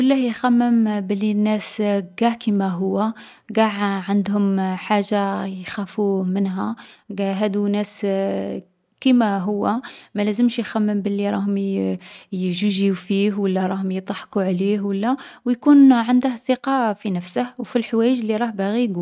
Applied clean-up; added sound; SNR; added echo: none; none; none; none.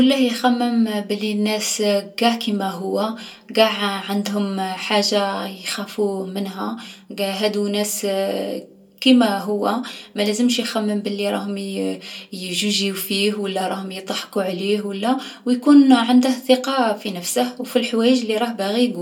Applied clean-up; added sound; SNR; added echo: none; none; none; reverberation time 0.2 s.